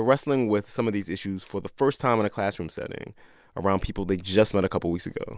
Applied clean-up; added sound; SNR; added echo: none; none; none; none.